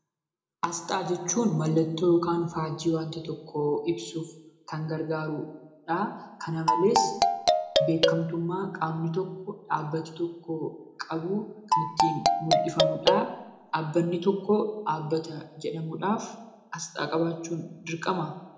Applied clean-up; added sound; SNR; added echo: none; Marimba, xylophone; -4 dB; reverberation time 0.6 s.